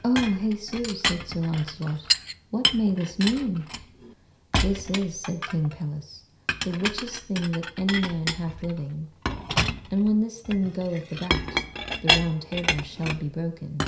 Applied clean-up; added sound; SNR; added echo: none; Chink, clink; 2 dB; reverberation time 0.5 s.